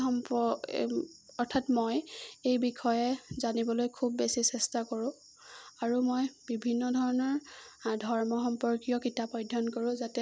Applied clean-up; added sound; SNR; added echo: none; none; none; none.